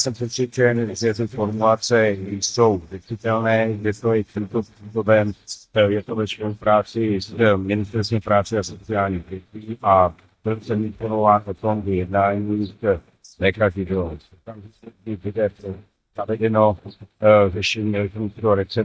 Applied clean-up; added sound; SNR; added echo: neural mask model DeepFilterNet 3.